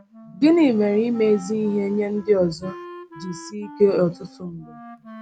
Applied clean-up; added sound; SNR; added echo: none; Wind instrument, woodwind instrument; 20 dB; none.